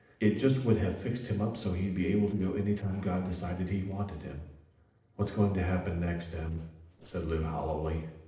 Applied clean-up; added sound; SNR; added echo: neural separator model SepFormer DNS4.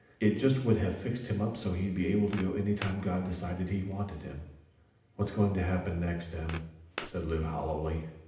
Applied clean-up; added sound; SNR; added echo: none; Walk, footsteps; 17 dB; reverberation time 0.8 s.